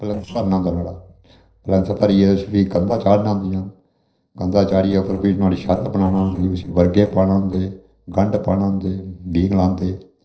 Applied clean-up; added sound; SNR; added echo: neural separator model SepFormer DNS4.